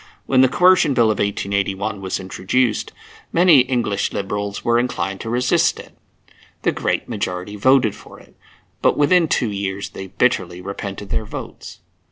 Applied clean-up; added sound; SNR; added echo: none; none; none; none.